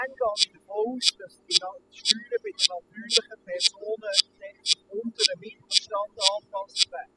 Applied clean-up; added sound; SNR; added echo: classical method spectral subtraction.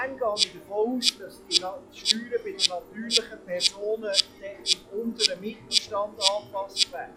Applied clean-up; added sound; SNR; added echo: classical method log-MMSE.